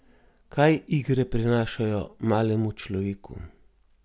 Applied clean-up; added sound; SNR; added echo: none; none; none; none.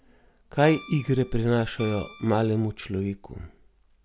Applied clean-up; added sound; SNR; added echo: none; Guitar; 18 dB; none.